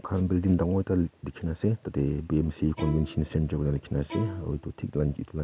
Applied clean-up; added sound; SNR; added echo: none; Bowed string instrument; 13 dB; none.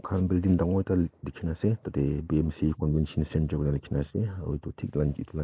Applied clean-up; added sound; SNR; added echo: neural mask model Resemble Enhance denoiser.